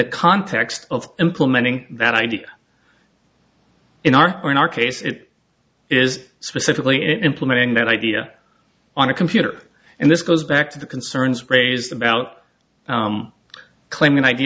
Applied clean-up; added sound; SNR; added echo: none; none; none; none.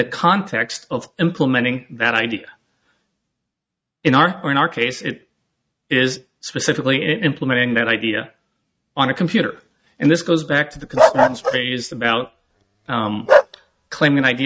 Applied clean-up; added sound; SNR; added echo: neural mask model RNNoise.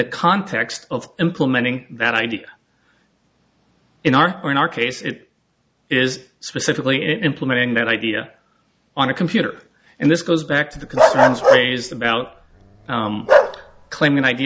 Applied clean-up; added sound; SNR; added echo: none; Bark; -3 dB; none.